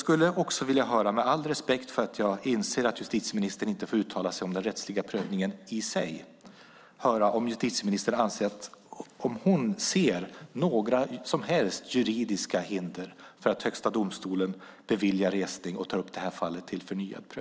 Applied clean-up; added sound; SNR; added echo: none; none; none; none.